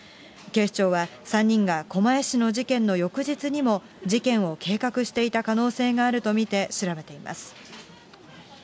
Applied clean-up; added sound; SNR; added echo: none; none; none; none.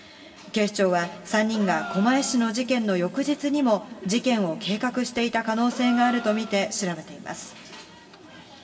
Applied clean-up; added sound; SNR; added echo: none; Gasp; 14 dB; reverberation time 3.0 s.